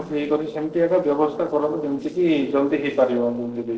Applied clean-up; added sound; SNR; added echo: neural separator model SepFormer DNS4.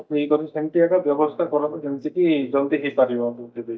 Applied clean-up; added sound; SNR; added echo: neural mask model DeepFilterNet 3.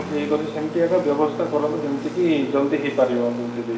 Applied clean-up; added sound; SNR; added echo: none; Engine; 11 dB; reverberation time 1.0 s.